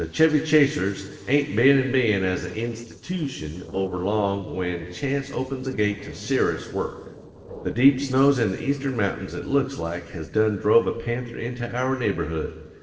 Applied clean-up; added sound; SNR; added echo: neural separator model SepFormer DNS4.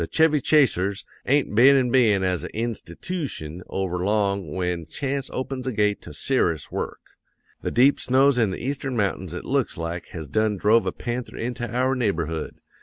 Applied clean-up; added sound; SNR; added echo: none; none; none; none.